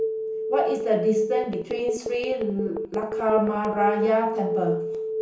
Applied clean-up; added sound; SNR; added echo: none; Telephone; 2 dB; reverberation time 0.7 s.